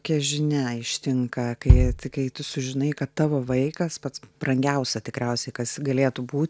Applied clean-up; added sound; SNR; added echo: none; Bass drum; -2 dB; none.